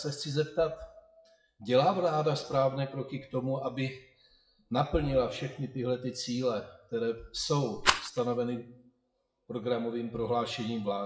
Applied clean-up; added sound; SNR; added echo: classical method WPE with log-MMSE.